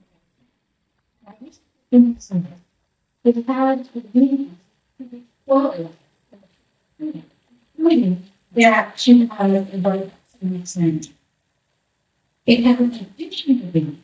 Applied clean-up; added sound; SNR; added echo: neural mask model DeepFilterNet 3.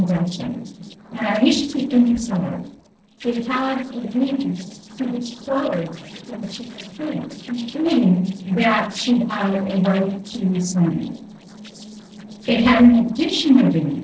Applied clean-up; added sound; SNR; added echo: neural separator model SepFormer DNS4.